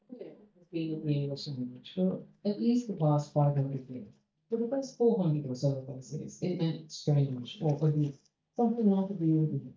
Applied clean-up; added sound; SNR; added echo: neural mask model DeepFilterNet 3.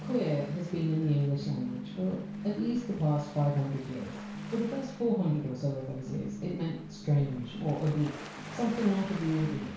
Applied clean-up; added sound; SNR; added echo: none; Waves, surf; 18 dB; reverberation time 0.6 s.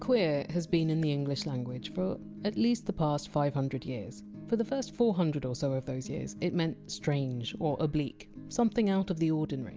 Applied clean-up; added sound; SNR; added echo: none; none; none; none.